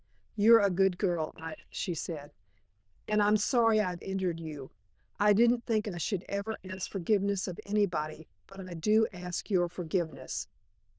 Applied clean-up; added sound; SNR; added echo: neural diffusion model UNIVERSE++.